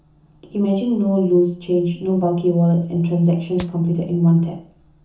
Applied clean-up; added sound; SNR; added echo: none; Rattle (instrument); 12 dB; reverberation time 0.7 s.